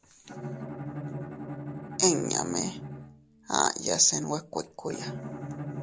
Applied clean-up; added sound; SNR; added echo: none; Bowed string instrument; 9 dB; none.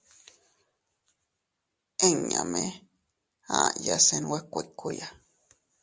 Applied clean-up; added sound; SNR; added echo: none; none; none; none.